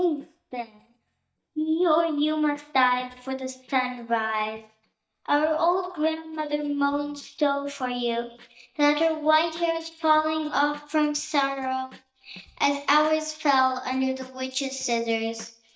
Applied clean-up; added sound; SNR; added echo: neural mask model DeepFilterNet 3.